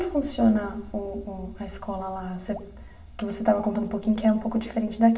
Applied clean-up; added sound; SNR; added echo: none; Raindrop / Drip; 19 dB; reverberation time 0.8 s.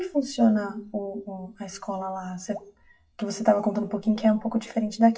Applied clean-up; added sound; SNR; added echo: classical method WPE with log-MMSE.